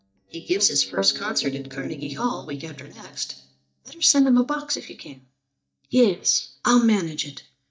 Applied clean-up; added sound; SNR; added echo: neural mask model DeepFilterNet 3.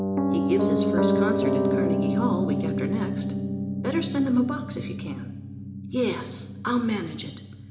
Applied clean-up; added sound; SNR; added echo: none; Piano; -2 dB; reverberation time 0.8 s.